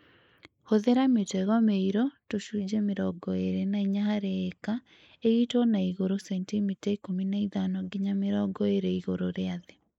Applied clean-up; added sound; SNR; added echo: neural mask model Resemble Enhance denoiser.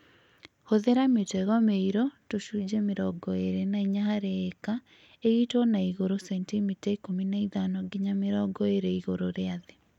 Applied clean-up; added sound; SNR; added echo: none; none; none; none.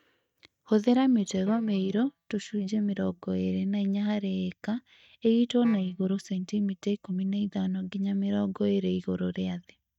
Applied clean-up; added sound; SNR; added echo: neural mask model DeepFilterNet 3.